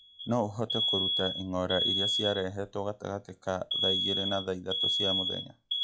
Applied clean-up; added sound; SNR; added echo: classical method log-MMSE.